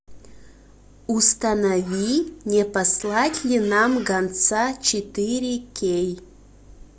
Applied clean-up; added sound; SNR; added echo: none; none; none; none.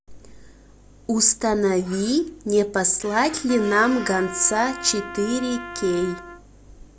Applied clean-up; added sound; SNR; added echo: none; Trumpet; 13 dB; none.